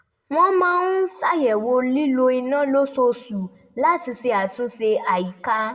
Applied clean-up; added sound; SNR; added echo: none; none; none; reverberation time 0.7 s.